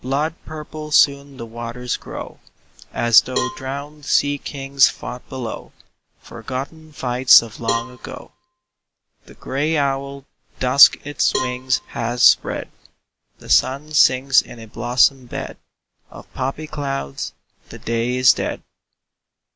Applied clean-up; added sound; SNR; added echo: none; Cowbell; 9 dB; none.